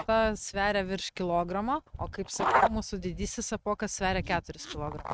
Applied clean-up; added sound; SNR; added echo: neural mask model RNNoise.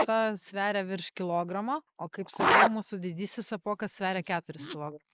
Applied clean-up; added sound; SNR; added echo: neural mask model Resemble Enhance denoiser.